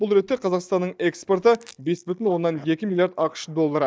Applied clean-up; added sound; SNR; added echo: neural mask model DeepFilterNet 3.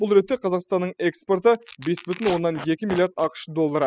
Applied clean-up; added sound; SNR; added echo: classical method spectral subtraction.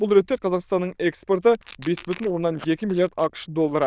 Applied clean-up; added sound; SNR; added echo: neural diffusion model UNIVERSE++.